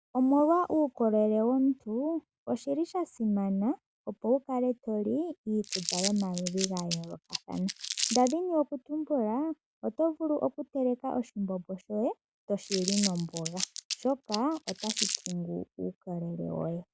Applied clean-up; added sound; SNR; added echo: none; Crumpling, crinkling; 6 dB; none.